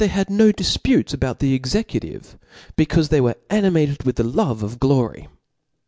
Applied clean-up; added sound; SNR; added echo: none; none; none; none.